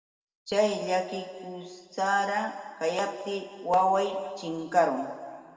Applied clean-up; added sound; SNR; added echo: none; none; none; reverberation time 1.8 s.